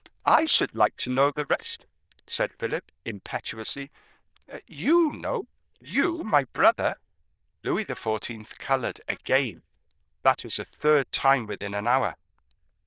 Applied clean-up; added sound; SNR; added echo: neural diffusion model UNIVERSE++.